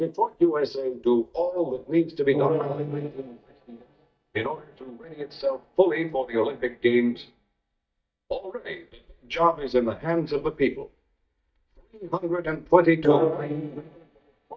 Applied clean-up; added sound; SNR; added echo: neural mask model DeepFilterNet 3.